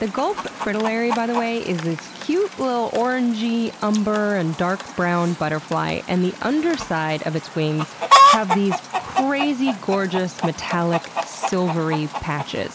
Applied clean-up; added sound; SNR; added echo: none; Chicken, rooster; 2 dB; none.